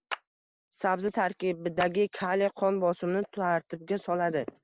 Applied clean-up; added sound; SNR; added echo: neural mask model Resemble Enhance denoiser.